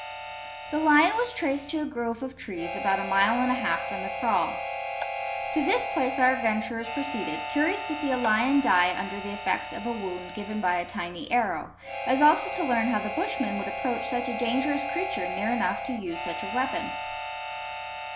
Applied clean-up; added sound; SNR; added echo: none; Marimba, xylophone + Harmonica; 6 dB; none.